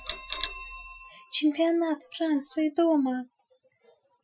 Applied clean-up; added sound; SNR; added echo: classical method Wiener filter.